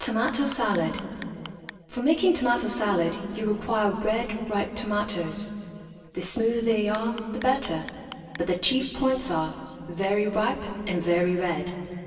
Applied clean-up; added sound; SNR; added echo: none; Clock; 19 dB; reverberation time 2.5 s.